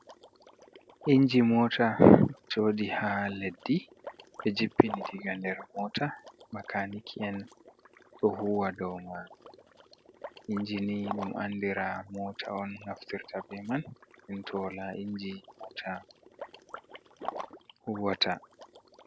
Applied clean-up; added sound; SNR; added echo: none; Liquid; 17 dB; none.